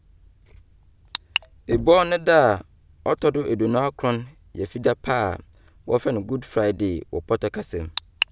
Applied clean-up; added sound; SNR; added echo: none; Knock / Wood; 16 dB; none.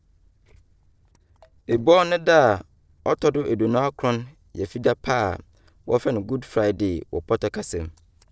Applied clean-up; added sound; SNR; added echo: neural separator model SepFormer DNS4.